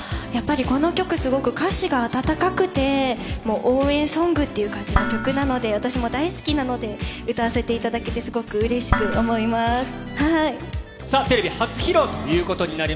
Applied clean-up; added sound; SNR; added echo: none; Dishes, pots, and pans; 9 dB; none.